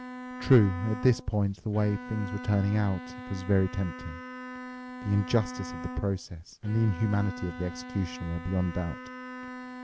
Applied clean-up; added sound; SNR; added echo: none; Bowed string instrument; 12 dB; none.